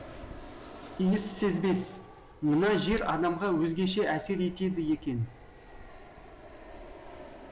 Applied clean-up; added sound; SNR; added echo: none; Fixed-wing aircraft, airplane; 16 dB; none.